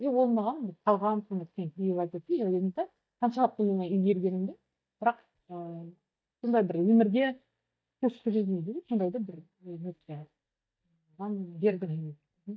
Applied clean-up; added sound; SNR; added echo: neural mask model DeepFilterNet 3.